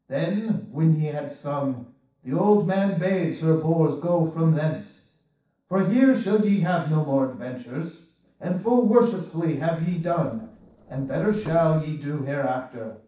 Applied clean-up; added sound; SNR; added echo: neural separator model SepFormer DNS4.